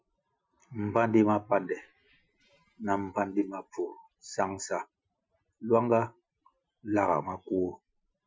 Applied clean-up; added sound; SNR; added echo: classical method Wiener filter.